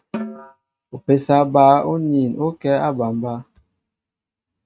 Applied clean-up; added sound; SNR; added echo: neural mask model RNNoise.